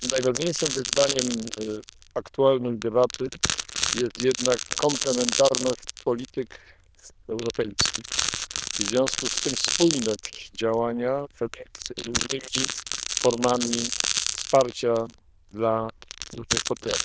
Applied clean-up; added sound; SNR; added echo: neural diffusion model UNIVERSE++.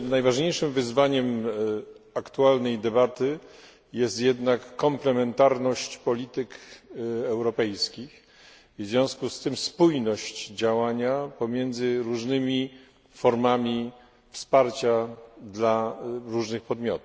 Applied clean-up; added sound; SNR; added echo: none; none; none; none.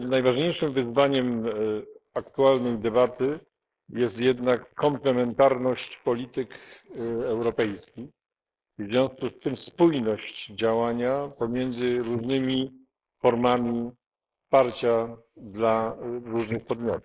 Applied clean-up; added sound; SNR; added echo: neural mask model Resemble Enhance denoiser.